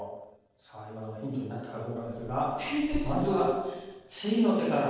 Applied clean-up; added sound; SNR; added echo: neural separator model SepFormer DNS4.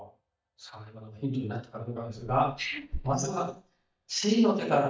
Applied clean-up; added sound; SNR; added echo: neural mask model DeepFilterNet 3.